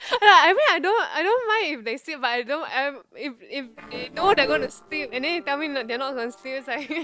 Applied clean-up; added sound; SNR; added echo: neural separator model SepFormer DNS4.